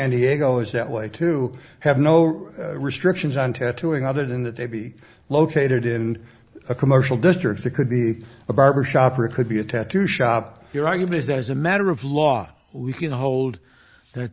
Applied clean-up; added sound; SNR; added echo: none; none; none; none.